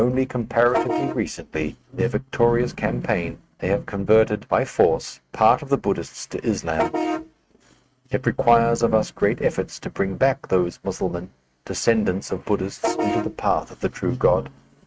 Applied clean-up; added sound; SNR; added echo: neural mask model RNNoise.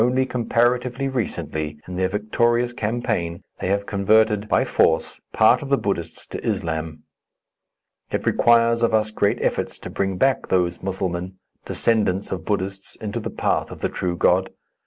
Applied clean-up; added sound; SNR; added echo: none; none; none; none.